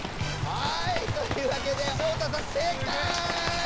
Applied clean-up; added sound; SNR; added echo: none; Rain; 4 dB; none.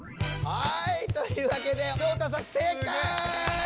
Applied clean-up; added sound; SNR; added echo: none; none; none; none.